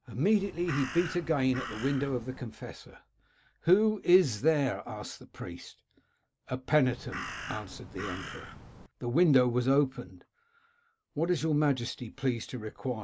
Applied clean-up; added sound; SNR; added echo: none; Crow; 11 dB; none.